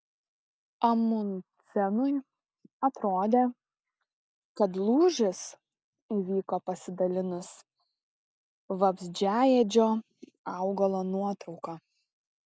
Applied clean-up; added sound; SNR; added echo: none; none; none; none.